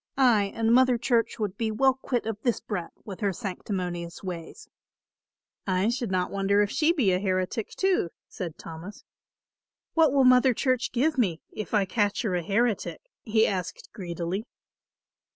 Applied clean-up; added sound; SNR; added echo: none; none; none; none.